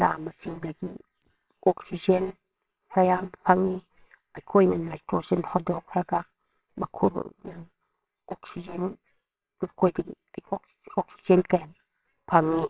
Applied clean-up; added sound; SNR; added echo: neural separator model SepFormer WHAMR!.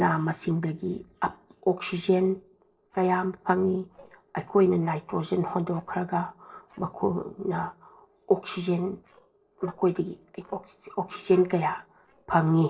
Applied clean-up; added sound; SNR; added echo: neural separator model SepFormer DNS4.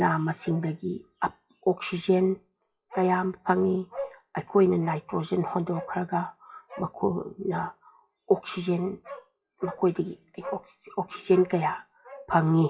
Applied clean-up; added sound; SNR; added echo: classical method WPE with log-MMSE.